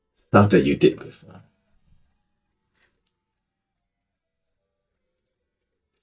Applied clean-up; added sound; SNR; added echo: neural mask model DeepFilterNet 3.